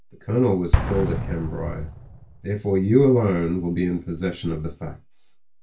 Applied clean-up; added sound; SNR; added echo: none; Explosion; 7 dB; reverberation time 0.2 s.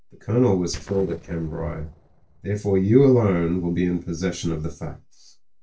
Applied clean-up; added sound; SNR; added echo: neural separator model SepFormer DNS4.